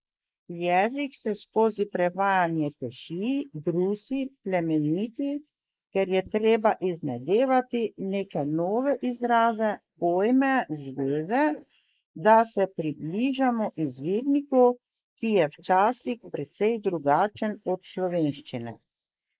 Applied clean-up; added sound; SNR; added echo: neural mask model Resemble Enhance denoiser.